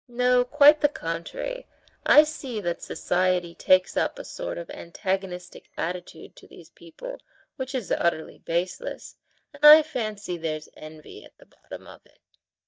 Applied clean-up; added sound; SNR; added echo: neural mask model DeepFilterNet 3.